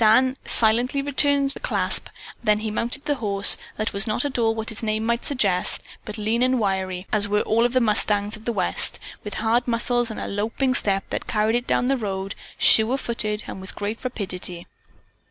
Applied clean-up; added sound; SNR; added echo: none; none; none; none.